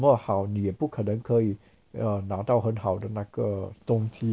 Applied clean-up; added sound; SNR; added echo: none; none; none; none.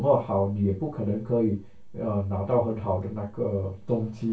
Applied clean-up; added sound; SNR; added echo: none; none; none; reverberation time 0.2 s.